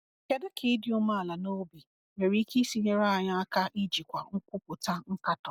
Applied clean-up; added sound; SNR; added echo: none; none; none; none.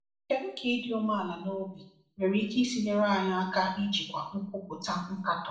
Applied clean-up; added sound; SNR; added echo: none; none; none; reverberation time 0.6 s.